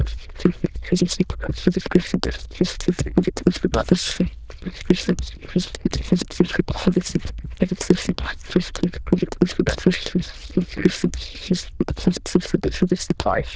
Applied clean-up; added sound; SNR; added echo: neural diffusion model UNIVERSE++.